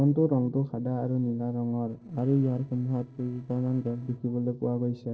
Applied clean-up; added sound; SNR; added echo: neural separator model SepFormer DNS4.